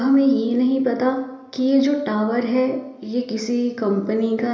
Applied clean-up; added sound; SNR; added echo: none; none; none; reverberation time 0.8 s.